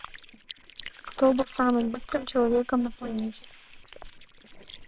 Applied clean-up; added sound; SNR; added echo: neural separator model SepFormer WHAMR!.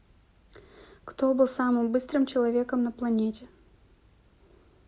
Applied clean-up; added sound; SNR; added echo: none; none; none; none.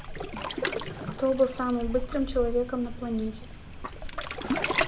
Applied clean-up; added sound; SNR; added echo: none; Waves, surf; 3 dB; reverberation time 0.5 s.